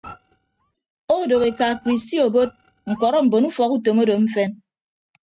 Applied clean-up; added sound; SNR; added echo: neural mask model RNNoise.